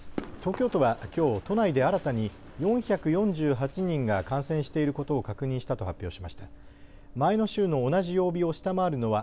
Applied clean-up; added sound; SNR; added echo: none; Run; 19 dB; none.